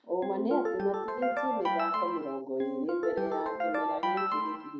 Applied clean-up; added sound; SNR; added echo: none; Ringtone; -1 dB; reverberation time 0.6 s.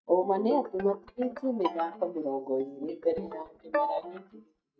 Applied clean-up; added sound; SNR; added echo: neural mask model DeepFilterNet 3.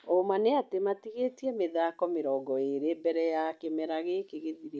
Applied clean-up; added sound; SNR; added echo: none; none; none; none.